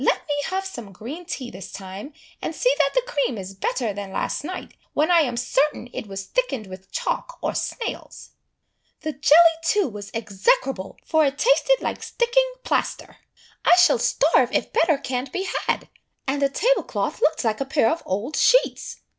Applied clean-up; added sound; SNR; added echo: none; none; none; none.